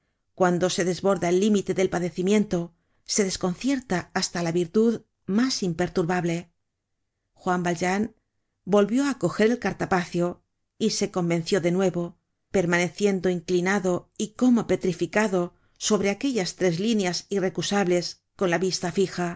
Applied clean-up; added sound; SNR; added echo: none; none; none; none.